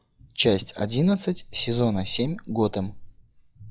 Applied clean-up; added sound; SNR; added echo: classical method log-MMSE.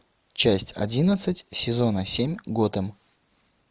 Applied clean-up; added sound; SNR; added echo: none; none; none; none.